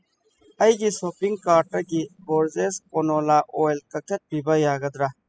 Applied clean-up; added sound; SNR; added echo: classical method spectral subtraction.